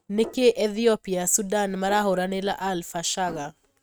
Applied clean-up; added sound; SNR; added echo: neural mask model RNNoise.